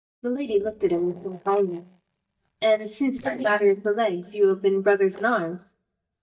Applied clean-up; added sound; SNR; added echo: neural mask model DeepFilterNet 3.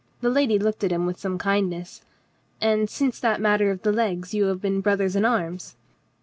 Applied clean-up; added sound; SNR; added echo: none; none; none; none.